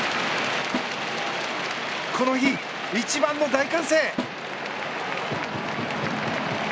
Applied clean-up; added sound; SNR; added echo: none; Snare drum; 12 dB; none.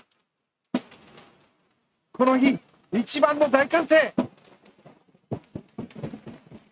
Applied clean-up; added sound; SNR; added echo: neural mask model RNNoise.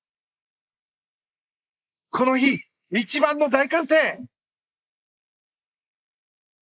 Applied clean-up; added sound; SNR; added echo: neural mask model Resemble Enhance denoiser.